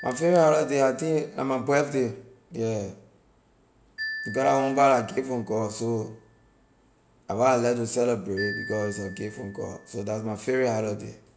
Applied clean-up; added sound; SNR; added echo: none; Marimba, xylophone; 17 dB; none.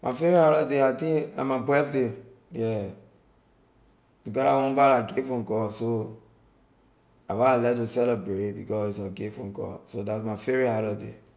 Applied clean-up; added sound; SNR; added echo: none; none; none; none.